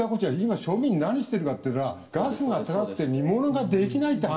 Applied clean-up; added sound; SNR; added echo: none; Wind instrument, woodwind instrument; 17 dB; reverberation time 0.7 s.